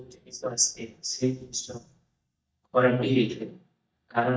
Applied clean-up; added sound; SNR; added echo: neural mask model DeepFilterNet 3.